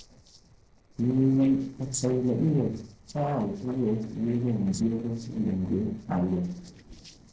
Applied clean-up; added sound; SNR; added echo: neural separator model SepFormer DNS4.